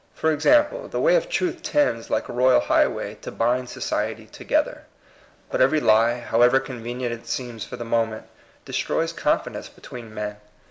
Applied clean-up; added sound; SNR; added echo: none; none; none; none.